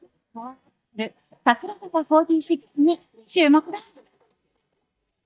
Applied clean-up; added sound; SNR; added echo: neural mask model DeepFilterNet 3.